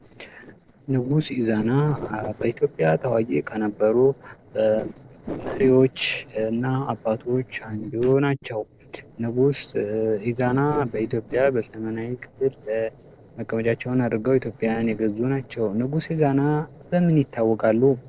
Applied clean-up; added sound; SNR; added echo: neural separator model SepFormer DNS4.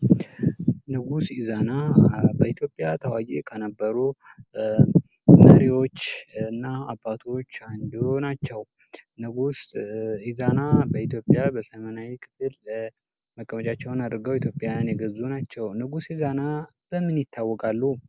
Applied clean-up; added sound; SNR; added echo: none; none; none; none.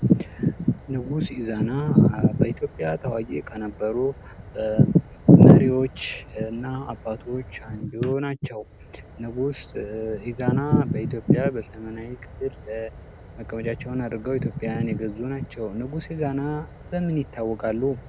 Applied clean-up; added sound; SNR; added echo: none; Fire; 20 dB; none.